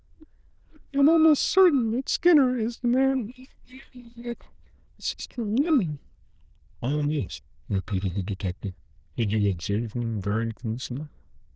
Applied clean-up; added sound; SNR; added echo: neural diffusion model UNIVERSE++.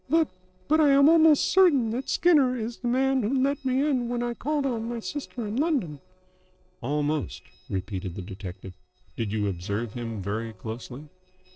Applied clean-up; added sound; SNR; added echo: neural separator model SepFormer DNS4.